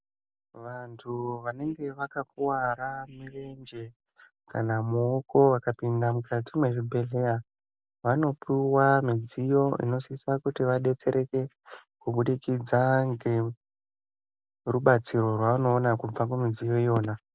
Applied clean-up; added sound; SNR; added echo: none; none; none; none.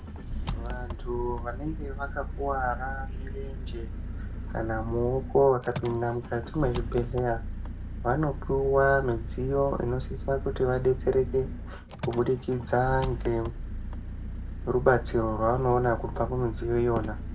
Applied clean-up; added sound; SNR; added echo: none; Engine; 6 dB; reverberation time 0.2 s.